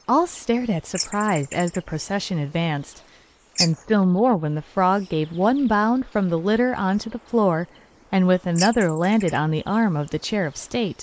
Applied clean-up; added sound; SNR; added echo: neural mask model Resemble Enhance denoiser.